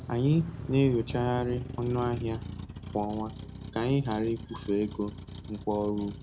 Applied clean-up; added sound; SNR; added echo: none; Motor vehicle (road); 10 dB; none.